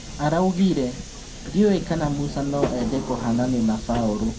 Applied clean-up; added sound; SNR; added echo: none; Subway, metro, underground; 9 dB; reverberation time 0.3 s.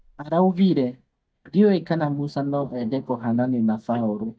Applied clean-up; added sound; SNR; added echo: neural mask model DeepFilterNet 3.